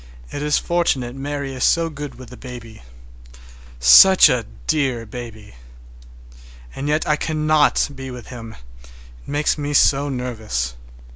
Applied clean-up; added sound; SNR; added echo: none; none; none; none.